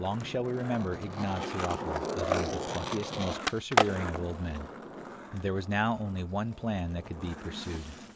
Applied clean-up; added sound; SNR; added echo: none; Skateboard; 2 dB; none.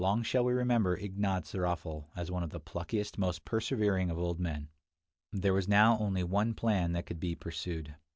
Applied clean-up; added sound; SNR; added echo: none; none; none; none.